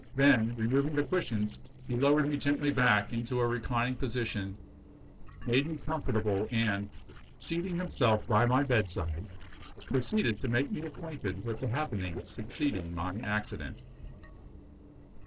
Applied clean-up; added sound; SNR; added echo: neural separator model SepFormer DNS4.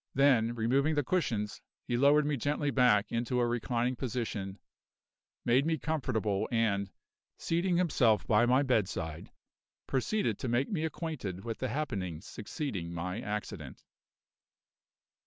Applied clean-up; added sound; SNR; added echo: none; none; none; none.